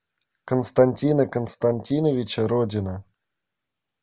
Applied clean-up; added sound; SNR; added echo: none; none; none; none.